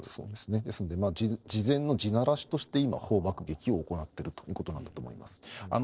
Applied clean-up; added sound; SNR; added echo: neural separator model SepFormer DNS4.